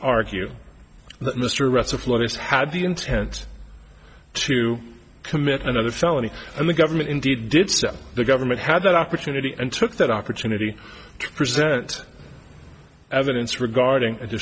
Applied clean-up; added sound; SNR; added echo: none; none; none; none.